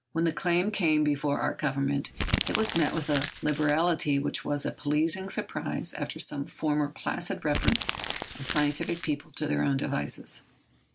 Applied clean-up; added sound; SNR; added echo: none; Crumpling, crinkling; 3 dB; none.